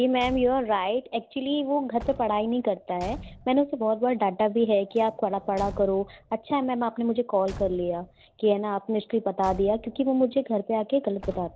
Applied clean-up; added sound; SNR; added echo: none; Slam / Truck / Car; 19 dB; none.